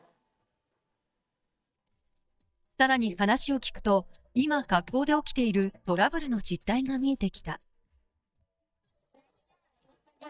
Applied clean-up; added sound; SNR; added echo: neural mask model DeepFilterNet 3.